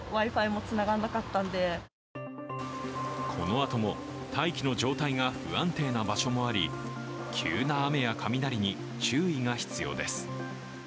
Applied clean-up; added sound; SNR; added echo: none; Animal; 18 dB; none.